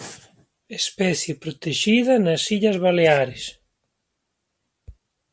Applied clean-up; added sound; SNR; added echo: none; none; none; none.